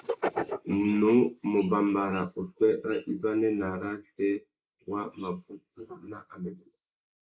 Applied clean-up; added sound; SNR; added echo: neural mask model Resemble Enhance denoiser.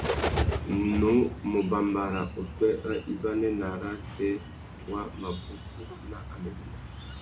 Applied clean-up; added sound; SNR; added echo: none; Bird; 5 dB; none.